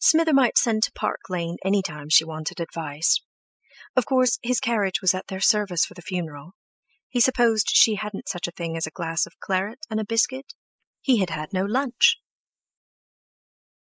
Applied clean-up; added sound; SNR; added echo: neural mask model Resemble Enhance denoiser.